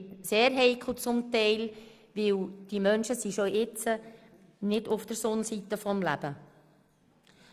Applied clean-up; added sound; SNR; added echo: neural mask model Resemble Enhance denoiser.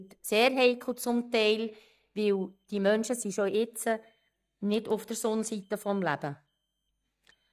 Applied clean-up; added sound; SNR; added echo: neural mask model DeepFilterNet 3.